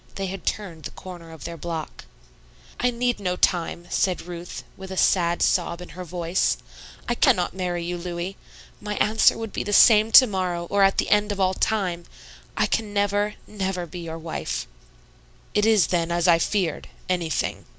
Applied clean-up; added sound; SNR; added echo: none; none; none; none.